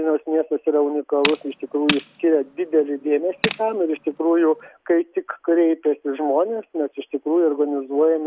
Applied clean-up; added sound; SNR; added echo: none; Tools; 10 dB; none.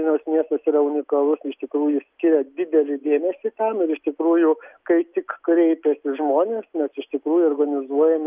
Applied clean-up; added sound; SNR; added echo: none; none; none; none.